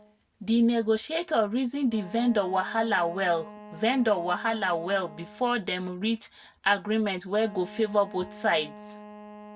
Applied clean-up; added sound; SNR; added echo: none; Wind instrument, woodwind instrument; 19 dB; none.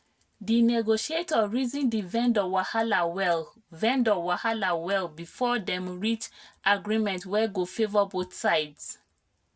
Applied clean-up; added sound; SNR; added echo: none; none; none; none.